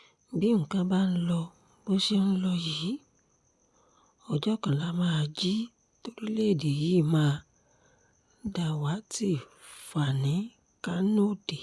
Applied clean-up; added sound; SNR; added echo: none; none; none; none.